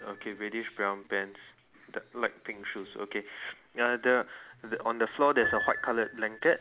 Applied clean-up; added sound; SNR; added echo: none; Piano; 12 dB; none.